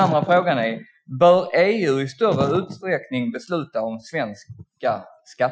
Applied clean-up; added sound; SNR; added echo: classical method Wiener filter.